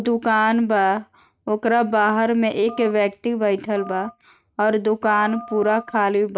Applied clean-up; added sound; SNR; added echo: neural mask model RNNoise.